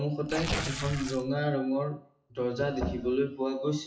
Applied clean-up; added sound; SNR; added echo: classical method WPE with log-MMSE.